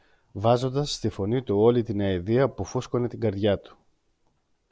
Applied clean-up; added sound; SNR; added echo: none; none; none; none.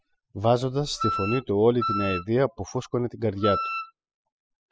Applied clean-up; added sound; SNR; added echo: classical method spectral subtraction.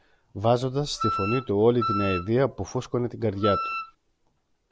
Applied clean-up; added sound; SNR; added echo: none; Wind instrument, woodwind instrument; 4 dB; none.